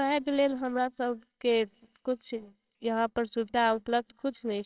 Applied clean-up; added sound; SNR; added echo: neural separator model SepFormer WHAMR!.